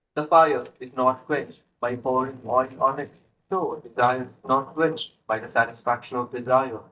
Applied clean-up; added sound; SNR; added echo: neural mask model DeepFilterNet 3.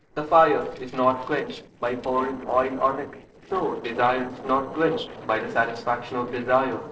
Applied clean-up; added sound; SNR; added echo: neural separator model SepFormer DNS4.